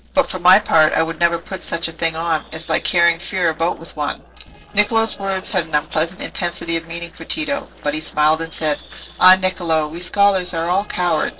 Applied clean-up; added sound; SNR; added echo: neural separator model SepFormer DNS4.